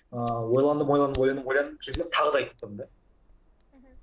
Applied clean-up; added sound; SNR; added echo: none; Fire; 19 dB; none.